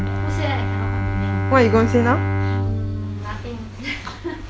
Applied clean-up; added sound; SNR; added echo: none; Bowed string instrument; 0 dB; none.